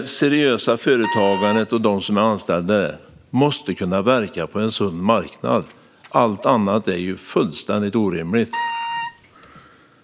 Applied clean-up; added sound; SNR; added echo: none; Wind instrument, woodwind instrument; 7 dB; none.